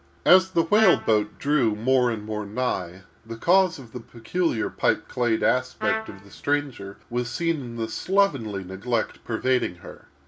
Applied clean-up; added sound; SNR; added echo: none; Trumpet; 7 dB; none.